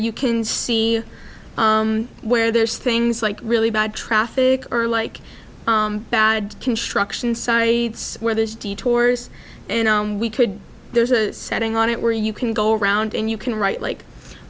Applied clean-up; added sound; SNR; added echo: none; none; none; none.